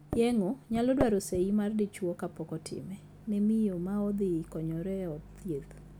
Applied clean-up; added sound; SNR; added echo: none; Microwave oven; 12 dB; none.